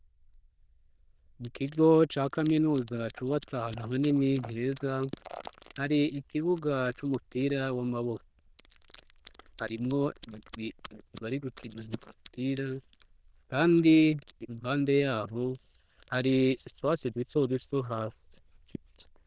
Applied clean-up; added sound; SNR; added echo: neural diffusion model UNIVERSE++.